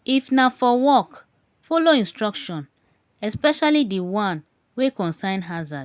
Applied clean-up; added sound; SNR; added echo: none; none; none; none.